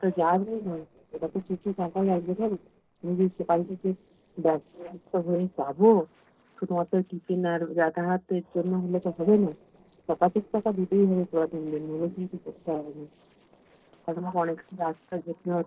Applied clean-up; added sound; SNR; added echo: neural separator model SepFormer DNS4.